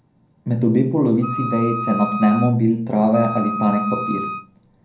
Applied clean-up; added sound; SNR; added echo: none; Wind instrument, woodwind instrument; 8 dB; reverberation time 0.5 s.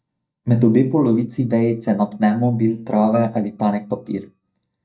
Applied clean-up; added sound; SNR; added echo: neural mask model DeepFilterNet 3.